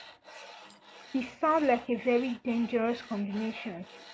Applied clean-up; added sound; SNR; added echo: none; Tools; 19 dB; none.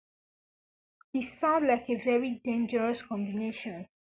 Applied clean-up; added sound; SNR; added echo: none; none; none; none.